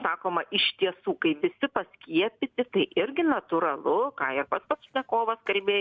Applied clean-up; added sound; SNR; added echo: none; none; none; none.